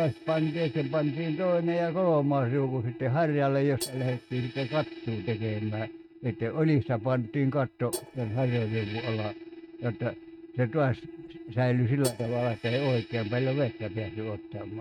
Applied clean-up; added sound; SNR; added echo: neural mask model RNNoise.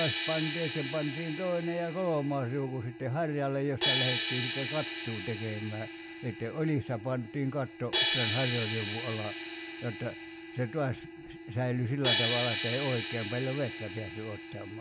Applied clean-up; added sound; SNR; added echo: none; Crash cymbal; -4 dB; none.